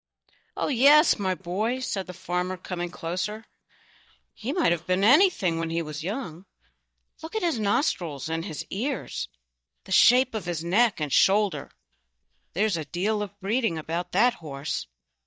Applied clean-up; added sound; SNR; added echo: neural mask model DeepFilterNet 3.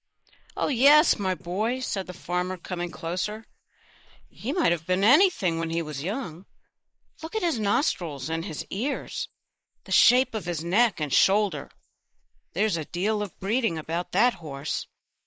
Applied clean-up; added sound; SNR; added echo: neural mask model Resemble Enhance denoiser.